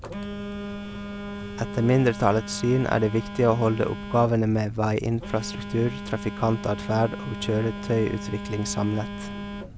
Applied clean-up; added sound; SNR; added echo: none; Telephone; 10 dB; none.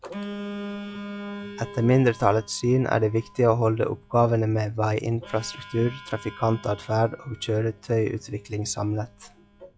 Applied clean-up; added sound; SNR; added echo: classical method log-MMSE.